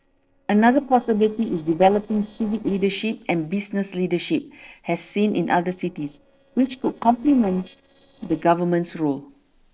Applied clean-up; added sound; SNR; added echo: neural separator model SepFormer DNS4.